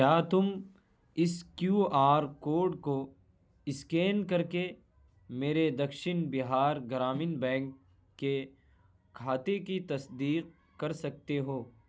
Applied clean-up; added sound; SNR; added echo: none; none; none; none.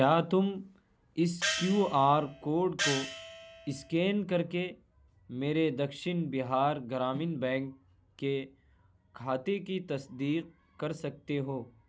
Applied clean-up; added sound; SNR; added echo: none; Gong; 6 dB; none.